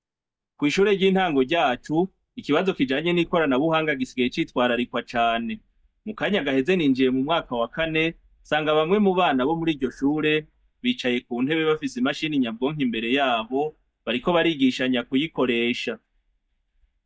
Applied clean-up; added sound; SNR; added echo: neural mask model DeepFilterNet 3.